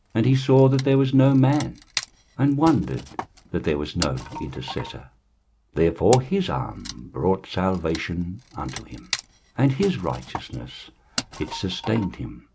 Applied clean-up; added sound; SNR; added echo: none; Wood; 15 dB; none.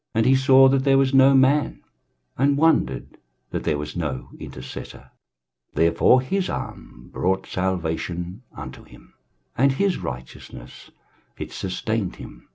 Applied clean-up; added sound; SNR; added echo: none; none; none; none.